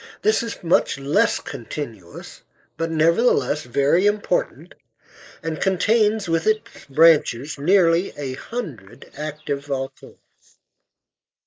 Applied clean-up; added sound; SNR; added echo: neural mask model Resemble Enhance denoiser.